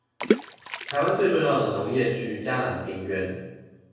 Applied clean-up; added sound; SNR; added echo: none; Water / Splash, splatter; 5 dB; reverberation time 1.3 s.